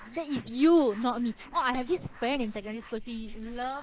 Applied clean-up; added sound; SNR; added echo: neural mask model Resemble Enhance denoiser.